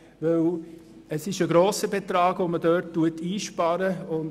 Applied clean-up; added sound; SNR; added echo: none; none; none; none.